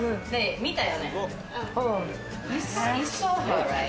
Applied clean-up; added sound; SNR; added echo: none; Vehicle horn, car horn, honking; 18 dB; none.